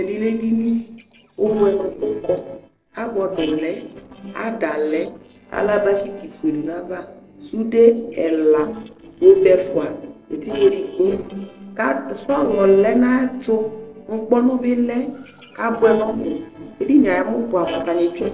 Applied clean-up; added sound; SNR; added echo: neural separator model SepFormer DNS4.